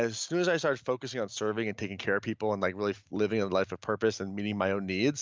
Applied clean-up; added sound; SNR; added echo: none; none; none; none.